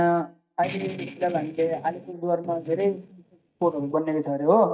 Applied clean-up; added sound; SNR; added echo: neural mask model DeepFilterNet 3.